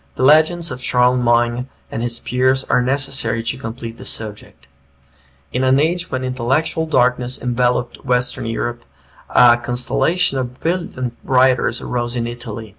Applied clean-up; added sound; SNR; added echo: none; none; none; none.